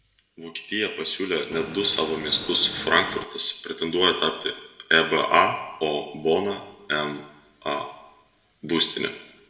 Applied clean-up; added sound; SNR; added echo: none; Motor vehicle (road) / Engine; 12 dB; reverberation time 0.9 s.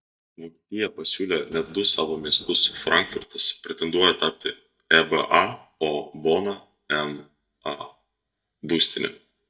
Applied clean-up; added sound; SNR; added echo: neural mask model DeepFilterNet 3.